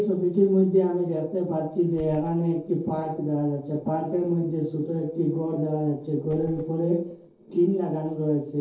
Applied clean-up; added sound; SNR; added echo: neural separator model SepFormer DNS4.